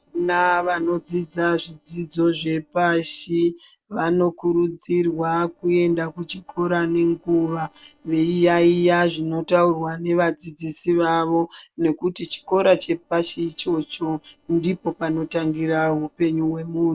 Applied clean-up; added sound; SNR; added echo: neural separator model SepFormer DNS4.